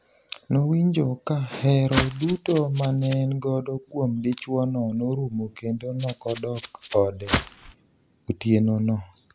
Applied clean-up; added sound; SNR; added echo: none; Walk, footsteps + Rattle (instrument); 7 dB; none.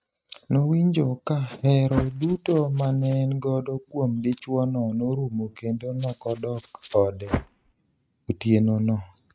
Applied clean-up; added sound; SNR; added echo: neural mask model RNNoise.